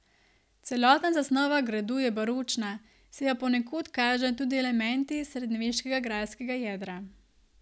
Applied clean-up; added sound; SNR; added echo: none; none; none; none.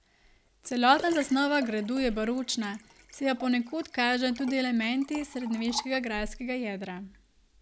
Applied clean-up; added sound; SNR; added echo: none; Liquid; 17 dB; none.